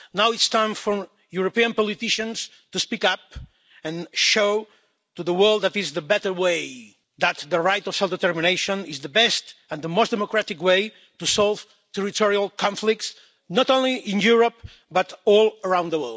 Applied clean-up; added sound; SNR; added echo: none; none; none; none.